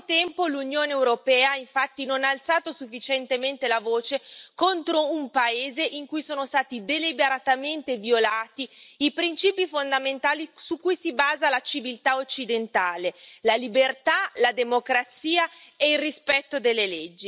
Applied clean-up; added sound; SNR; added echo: none; none; none; none.